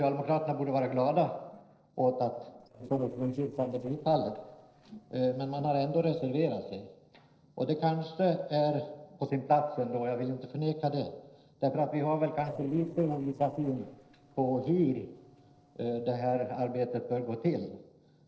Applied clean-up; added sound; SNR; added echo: neural separator model SepFormer DNS4.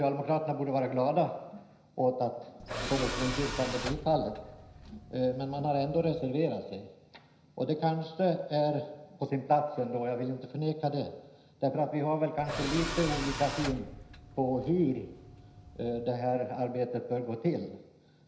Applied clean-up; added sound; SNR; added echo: none; Tools; 8 dB; reverberation time 0.9 s.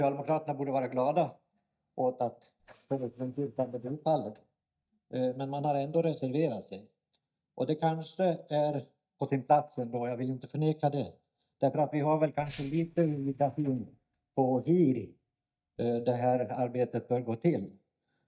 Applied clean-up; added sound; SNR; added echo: neural mask model DeepFilterNet 3.